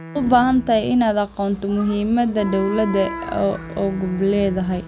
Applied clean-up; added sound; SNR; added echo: none; Wind instrument, woodwind instrument; 15 dB; none.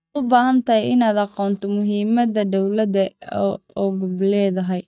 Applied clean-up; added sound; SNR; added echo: neural mask model DeepFilterNet 3.